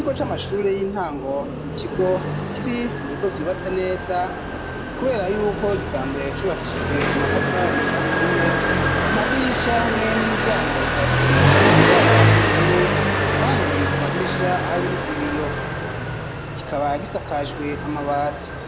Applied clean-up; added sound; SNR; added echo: none; Motorcycle; -4 dB; none.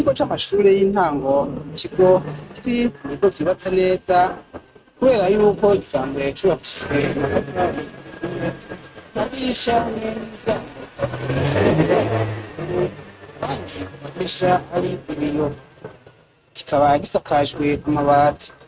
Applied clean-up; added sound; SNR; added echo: neural mask model RNNoise.